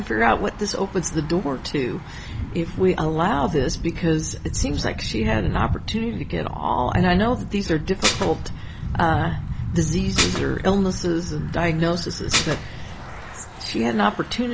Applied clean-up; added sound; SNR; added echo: none; Thunder / Bicycle + Dishes, pots, and pans; 5 dB; none.